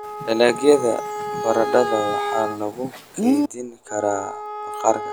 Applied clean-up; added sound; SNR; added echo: none; Bird + Wind instrument, woodwind instrument; 4 dB; none.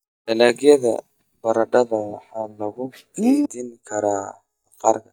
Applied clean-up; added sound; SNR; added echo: neural mask model DeepFilterNet 3.